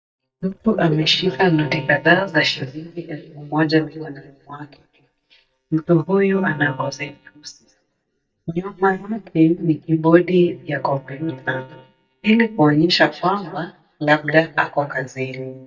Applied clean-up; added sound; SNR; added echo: neural mask model DeepFilterNet 3.